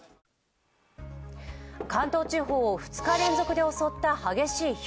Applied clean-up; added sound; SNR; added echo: none; Knock; 19 dB; none.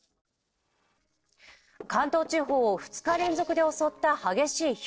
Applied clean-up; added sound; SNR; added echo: neural separator model SepFormer DNS4.